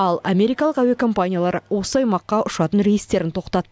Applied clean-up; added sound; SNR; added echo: none; none; none; none.